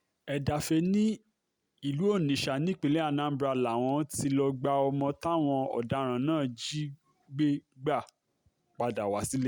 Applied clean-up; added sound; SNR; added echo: none; none; none; none.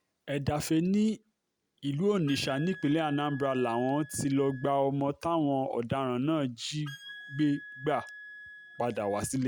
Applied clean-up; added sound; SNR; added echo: none; Wind instrument, woodwind instrument; 18 dB; none.